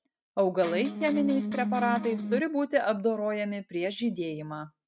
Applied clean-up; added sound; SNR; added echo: neural mask model RNNoise.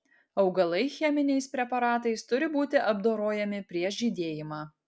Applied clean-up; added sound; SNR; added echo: none; none; none; none.